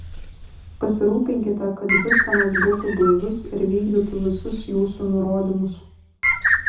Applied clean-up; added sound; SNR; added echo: none; Bird; 3 dB; reverberation time 0.5 s.